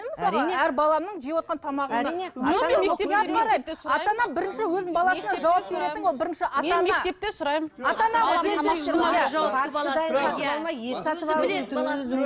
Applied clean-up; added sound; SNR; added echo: none; none; none; none.